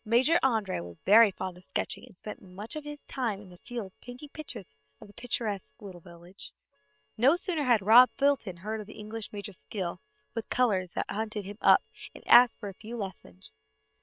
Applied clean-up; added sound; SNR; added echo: neural separator model SepFormer WHAM!.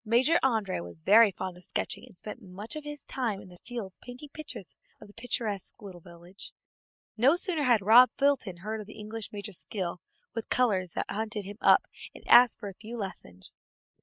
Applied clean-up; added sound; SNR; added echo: neural mask model Resemble Enhance denoiser.